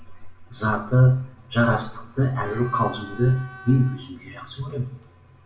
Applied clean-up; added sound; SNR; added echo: none; Wind instrument, woodwind instrument; 19 dB; reverberation time 1.1 s.